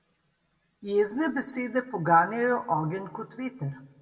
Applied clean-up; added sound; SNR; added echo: none; none; none; reverberation time 0.8 s.